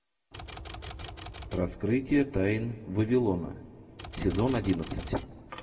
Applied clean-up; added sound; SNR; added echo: none; Typewriter; 11 dB; reverberation time 1.1 s.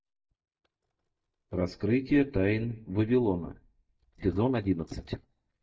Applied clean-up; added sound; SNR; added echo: neural mask model DeepFilterNet 3.